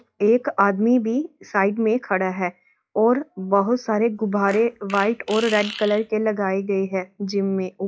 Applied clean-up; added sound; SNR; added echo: classical method log-MMSE.